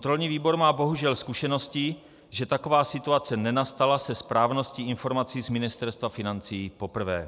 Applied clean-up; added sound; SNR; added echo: none; none; none; none.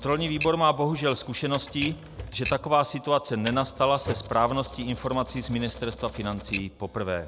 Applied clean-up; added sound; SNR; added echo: none; Typewriter; 12 dB; none.